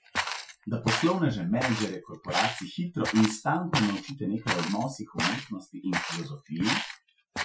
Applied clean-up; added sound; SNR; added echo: classical method Wiener filter.